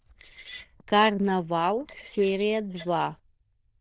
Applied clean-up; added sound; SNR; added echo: neural diffusion model UNIVERSE++.